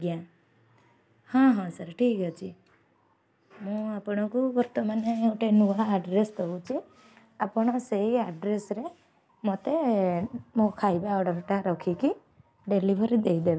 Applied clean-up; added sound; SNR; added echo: none; none; none; none.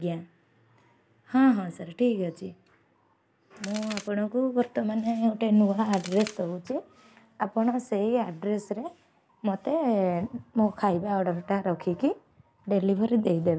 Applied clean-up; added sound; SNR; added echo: none; Crack; 13 dB; none.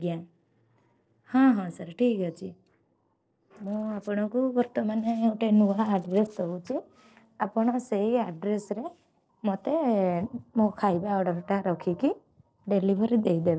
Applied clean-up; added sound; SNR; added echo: neural separator model SepFormer DNS4.